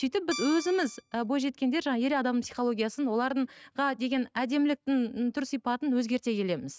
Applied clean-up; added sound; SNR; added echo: neural mask model RNNoise.